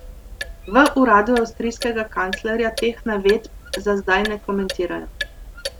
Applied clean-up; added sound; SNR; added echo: none; Clock; 12 dB; none.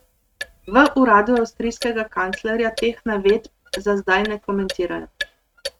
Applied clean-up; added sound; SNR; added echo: neural mask model RNNoise.